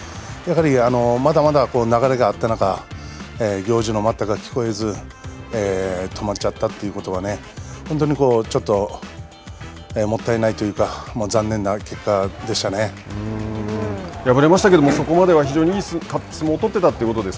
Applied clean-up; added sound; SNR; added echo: none; none; none; none.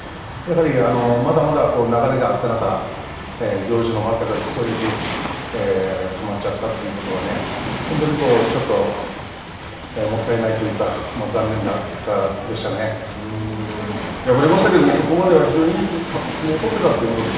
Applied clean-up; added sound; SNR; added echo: none; Waves, surf; 10 dB; reverberation time 0.9 s.